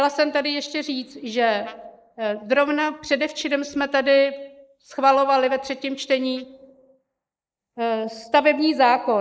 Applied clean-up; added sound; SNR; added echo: neural mask model Resemble Enhance denoiser.